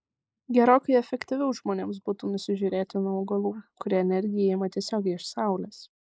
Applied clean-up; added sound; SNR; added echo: neural mask model Resemble Enhance denoiser.